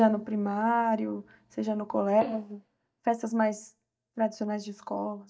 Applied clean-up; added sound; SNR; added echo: neural mask model DeepFilterNet 3.